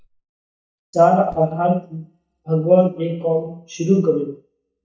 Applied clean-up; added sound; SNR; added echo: neural mask model DeepFilterNet 3.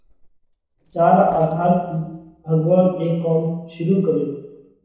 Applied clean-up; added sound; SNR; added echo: neural separator model SepFormer DNS4.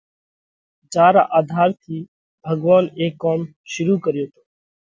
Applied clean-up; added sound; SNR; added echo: none; none; none; none.